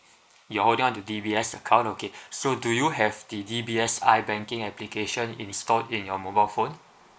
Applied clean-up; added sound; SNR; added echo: neural mask model Resemble Enhance denoiser.